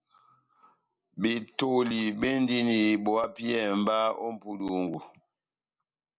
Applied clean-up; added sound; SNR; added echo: none; none; none; none.